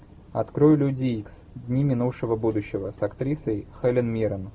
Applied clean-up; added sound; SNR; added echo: none; none; none; none.